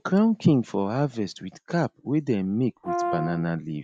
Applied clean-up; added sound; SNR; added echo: none; Brass instrument; 5 dB; none.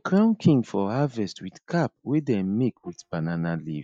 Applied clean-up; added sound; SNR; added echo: neural mask model DeepFilterNet 3.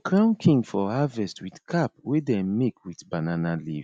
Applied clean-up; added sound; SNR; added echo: none; none; none; none.